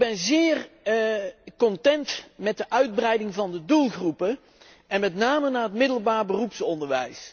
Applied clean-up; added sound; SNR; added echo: none; none; none; none.